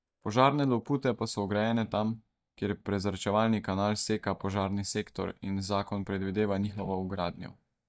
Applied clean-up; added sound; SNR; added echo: neural mask model DeepFilterNet 3.